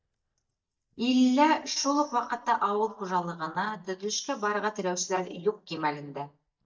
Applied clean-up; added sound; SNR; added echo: neural mask model DeepFilterNet 3.